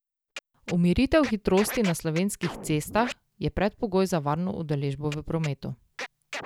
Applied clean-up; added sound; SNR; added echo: none; Scratching (performance technique); 15 dB; none.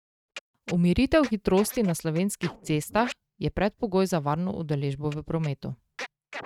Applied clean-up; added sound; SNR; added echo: neural mask model RNNoise.